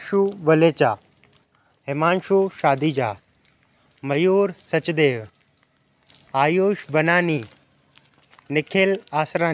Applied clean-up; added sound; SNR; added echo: none; none; none; none.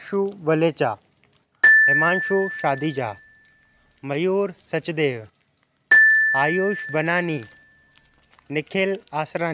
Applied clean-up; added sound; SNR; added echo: none; Glockenspiel; -3 dB; none.